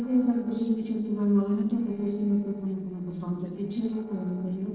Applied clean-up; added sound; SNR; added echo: neural separator model SepFormer DNS4.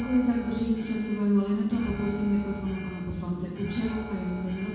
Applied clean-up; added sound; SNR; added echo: none; Alarm; 15 dB; reverberation time 1.1 s.